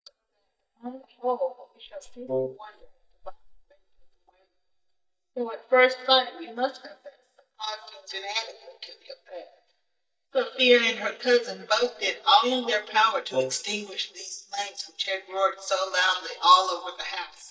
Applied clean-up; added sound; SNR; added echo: neural mask model DeepFilterNet 3.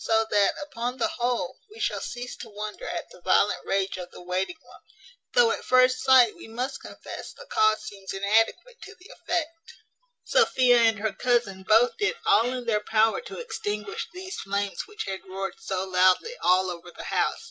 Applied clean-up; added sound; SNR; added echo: none; none; none; none.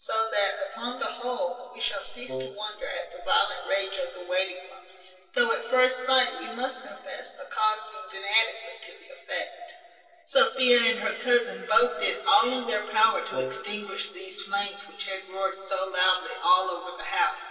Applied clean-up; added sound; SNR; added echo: neural separator model SepFormer DNS4.